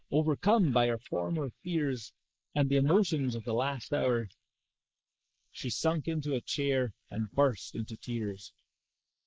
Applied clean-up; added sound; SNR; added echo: neural mask model Resemble Enhance denoiser.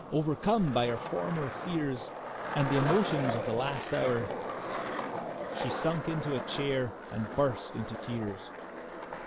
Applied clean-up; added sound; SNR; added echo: none; Skateboard; 5 dB; none.